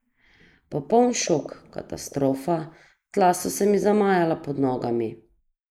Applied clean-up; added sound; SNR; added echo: neural mask model Resemble Enhance denoiser.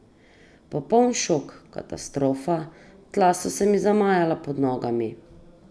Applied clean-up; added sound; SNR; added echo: none; none; none; none.